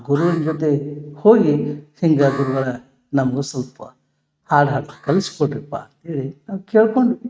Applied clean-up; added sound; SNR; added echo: neural mask model RNNoise.